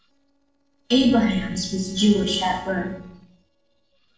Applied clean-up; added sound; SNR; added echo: neural separator model SepFormer DNS4.